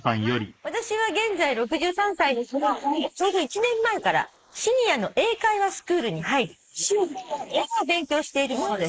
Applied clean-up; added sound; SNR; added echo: neural mask model Resemble Enhance denoiser.